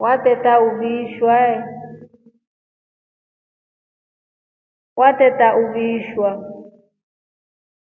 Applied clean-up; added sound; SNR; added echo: none; none; none; none.